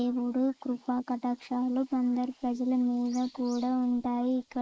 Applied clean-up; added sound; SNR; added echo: neural mask model Resemble Enhance denoiser.